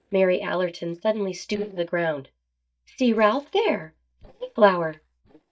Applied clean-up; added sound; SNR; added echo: neural mask model DeepFilterNet 3.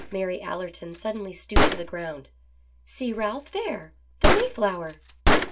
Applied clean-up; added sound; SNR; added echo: none; Gunshot, gunfire; -5 dB; reverberation time 0.1 s.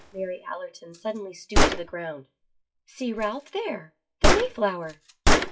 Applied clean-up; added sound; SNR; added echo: classical method WPE with log-MMSE.